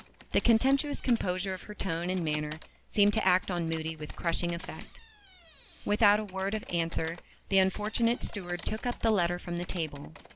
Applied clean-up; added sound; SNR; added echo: none; Typing + Door; 16 dB; none.